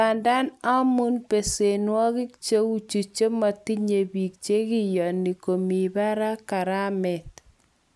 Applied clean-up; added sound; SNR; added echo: none; none; none; none.